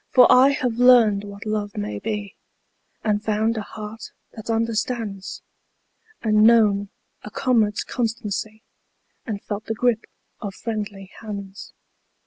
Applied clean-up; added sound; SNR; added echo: none; none; none; none.